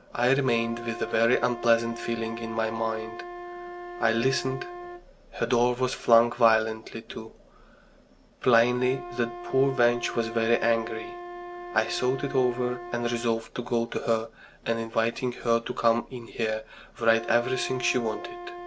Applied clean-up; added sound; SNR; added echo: none; Wind instrument, woodwind instrument; 13 dB; none.